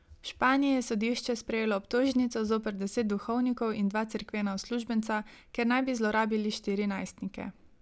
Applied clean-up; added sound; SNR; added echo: none; none; none; none.